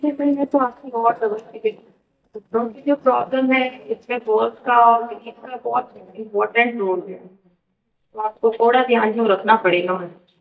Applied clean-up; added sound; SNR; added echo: neural mask model DeepFilterNet 3.